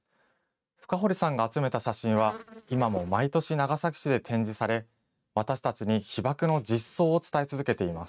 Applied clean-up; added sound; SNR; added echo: neural mask model RNNoise.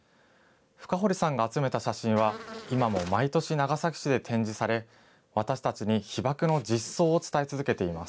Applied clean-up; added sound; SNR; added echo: none; Buzz; 11 dB; none.